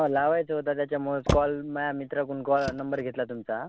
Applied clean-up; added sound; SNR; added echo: none; Motor vehicle (road); 9 dB; none.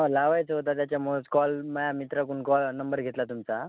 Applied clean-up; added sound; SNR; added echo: none; none; none; none.